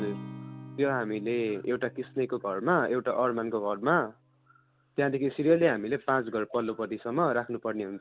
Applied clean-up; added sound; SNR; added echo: none; Acoustic guitar; 19 dB; none.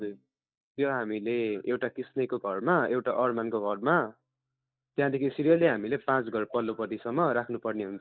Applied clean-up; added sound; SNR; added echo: neural mask model DeepFilterNet 3.